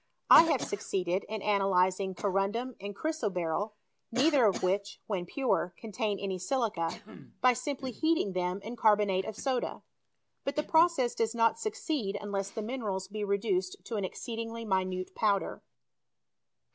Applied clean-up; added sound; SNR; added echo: none; Cough; 18 dB; none.